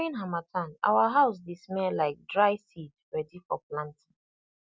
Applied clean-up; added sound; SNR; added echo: none; none; none; none.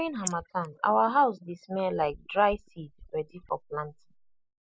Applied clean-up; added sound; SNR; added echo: neural mask model Resemble Enhance denoiser.